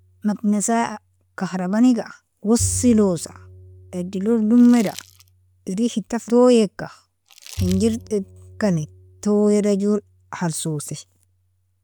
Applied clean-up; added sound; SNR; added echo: none; Bowed string instrument + Crumpling, crinkling; 16 dB; none.